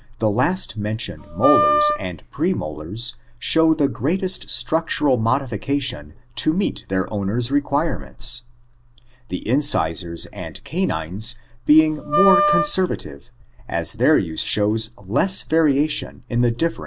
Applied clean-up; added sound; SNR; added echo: none; Wind instrument, woodwind instrument; 0 dB; none.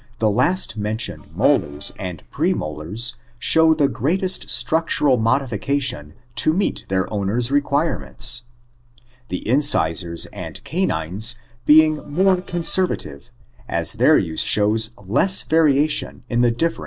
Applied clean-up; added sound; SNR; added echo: neural separator model SepFormer DNS4.